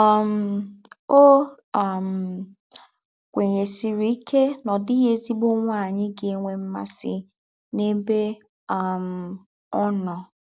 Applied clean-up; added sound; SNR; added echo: none; none; none; none.